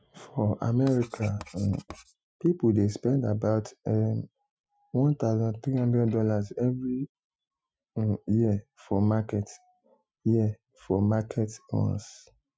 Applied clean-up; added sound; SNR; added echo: classical method Wiener filter.